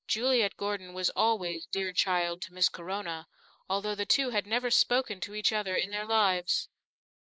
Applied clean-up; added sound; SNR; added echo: neural mask model Resemble Enhance denoiser.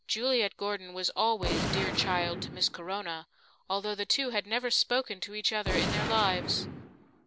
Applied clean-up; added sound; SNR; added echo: none; Gunshot, gunfire; 6 dB; none.